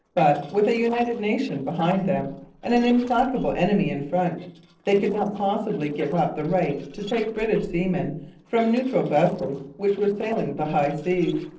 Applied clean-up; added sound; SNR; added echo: neural separator model SepFormer DNS4.